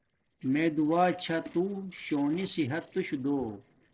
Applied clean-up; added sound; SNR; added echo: neural separator model SepFormer DNS4.